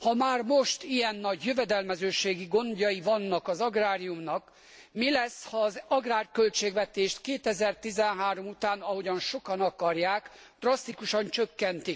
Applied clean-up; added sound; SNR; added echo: none; none; none; none.